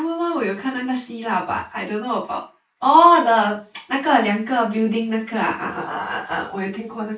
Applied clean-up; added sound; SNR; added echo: neural mask model Resemble Enhance denoiser.